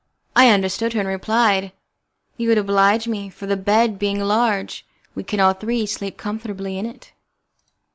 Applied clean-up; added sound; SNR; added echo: none; none; none; none.